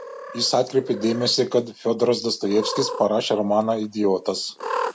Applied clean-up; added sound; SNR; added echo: none; Cat; 11 dB; none.